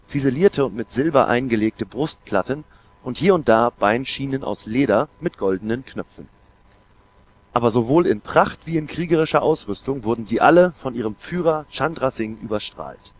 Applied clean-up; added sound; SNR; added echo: none; none; none; none.